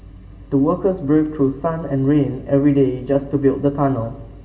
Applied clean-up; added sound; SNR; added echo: none; none; none; reverberation time 2.2 s.